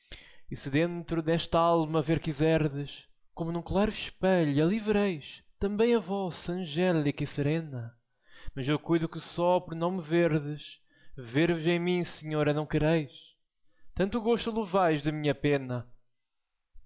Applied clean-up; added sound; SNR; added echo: none; none; none; none.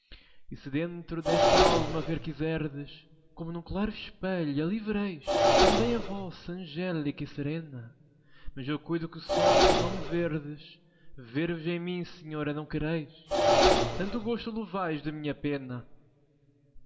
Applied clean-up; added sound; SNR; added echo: none; Engine; -3 dB; reverberation time 0.6 s.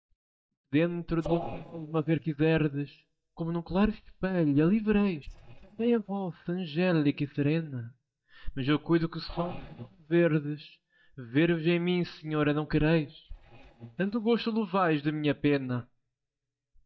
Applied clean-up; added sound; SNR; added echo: neural mask model DeepFilterNet 3.